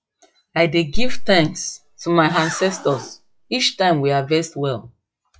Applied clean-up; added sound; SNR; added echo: classical method log-MMSE.